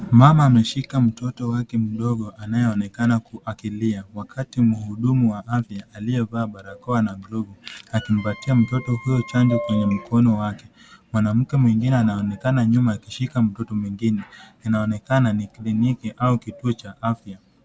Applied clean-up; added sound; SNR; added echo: none; Wind instrument, woodwind instrument; 19 dB; none.